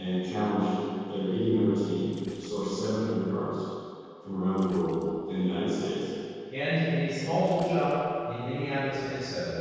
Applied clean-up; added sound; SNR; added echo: neural separator model SepFormer DNS4.